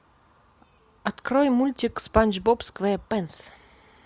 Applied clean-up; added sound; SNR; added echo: none; none; none; none.